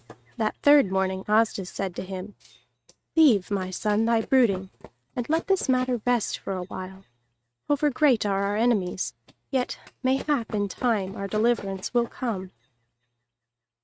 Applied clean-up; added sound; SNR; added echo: neural mask model RNNoise.